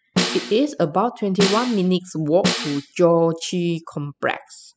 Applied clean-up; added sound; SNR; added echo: classical method spectral subtraction.